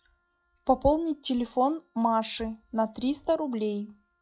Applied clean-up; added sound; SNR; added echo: classical method log-MMSE.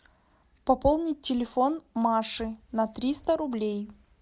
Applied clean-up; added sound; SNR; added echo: none; none; none; none.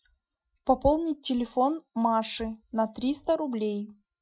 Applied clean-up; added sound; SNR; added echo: classical method Wiener filter.